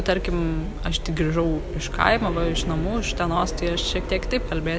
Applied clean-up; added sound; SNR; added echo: none; none; none; none.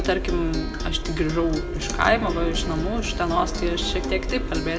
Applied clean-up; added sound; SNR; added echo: none; Acoustic guitar; 11 dB; reverberation time 0.7 s.